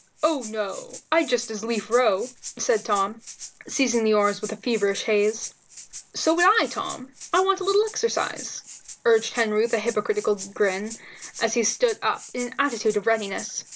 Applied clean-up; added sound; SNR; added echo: none; Rattle (instrument); 17 dB; none.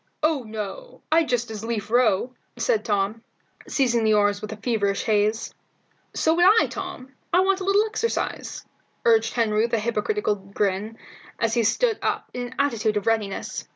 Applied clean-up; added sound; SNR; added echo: none; none; none; none.